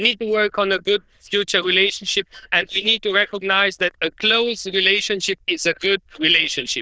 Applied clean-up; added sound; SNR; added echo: neural diffusion model UNIVERSE++.